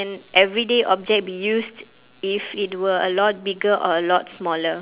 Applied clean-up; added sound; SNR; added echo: none; none; none; none.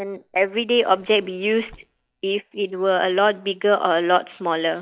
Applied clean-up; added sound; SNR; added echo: neural mask model DeepFilterNet 3.